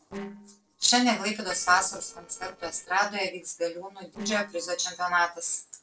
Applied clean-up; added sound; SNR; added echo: neural separator model SepFormer DNS4.